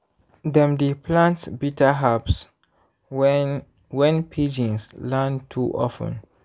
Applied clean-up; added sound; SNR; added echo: none; none; none; none.